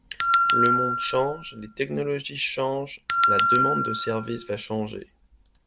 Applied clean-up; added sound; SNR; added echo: none; Bell; -5 dB; none.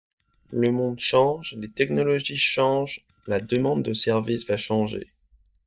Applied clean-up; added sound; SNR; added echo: neural mask model DeepFilterNet 3.